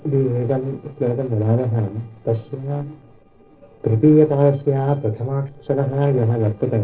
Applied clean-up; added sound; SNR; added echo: neural separator model SepFormer DNS4.